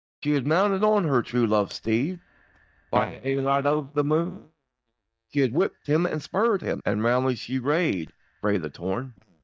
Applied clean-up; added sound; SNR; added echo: neural mask model DeepFilterNet 3.